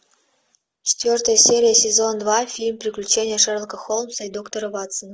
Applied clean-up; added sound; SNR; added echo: none; none; none; none.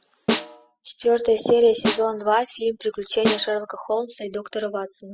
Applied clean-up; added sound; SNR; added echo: classical method spectral subtraction.